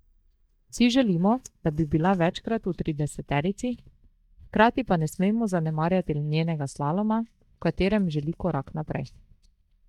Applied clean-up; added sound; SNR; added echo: neural mask model DeepFilterNet 3.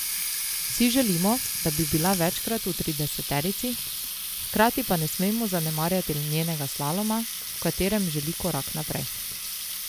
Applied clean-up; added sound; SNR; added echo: none; Water tap, faucet; 3 dB; none.